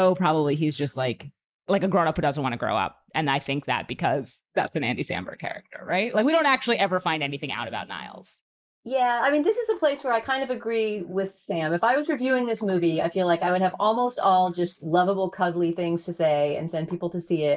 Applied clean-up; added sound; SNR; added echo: neural mask model Resemble Enhance denoiser.